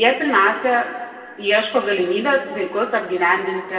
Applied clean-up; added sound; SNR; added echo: none; none; none; reverberation time 1.9 s.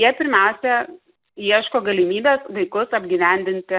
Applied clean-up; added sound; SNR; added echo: none; none; none; none.